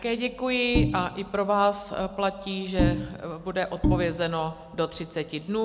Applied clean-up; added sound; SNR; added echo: none; Bowed string instrument; 1 dB; none.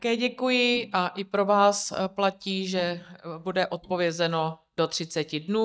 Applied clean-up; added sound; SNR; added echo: neural mask model DeepFilterNet 3.